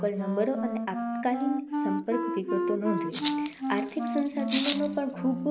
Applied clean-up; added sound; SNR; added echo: none; Wind instrument, woodwind instrument + Rattle (instrument); 0 dB; none.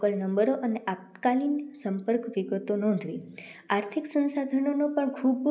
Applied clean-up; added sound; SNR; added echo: none; none; none; none.